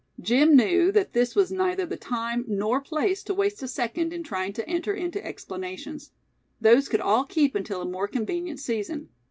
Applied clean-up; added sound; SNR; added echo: none; none; none; none.